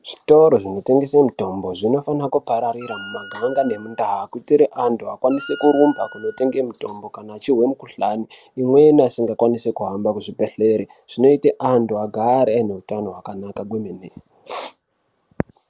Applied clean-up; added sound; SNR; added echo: none; Wind instrument, woodwind instrument; 19 dB; none.